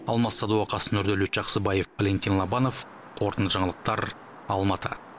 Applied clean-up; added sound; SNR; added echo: none; none; none; none.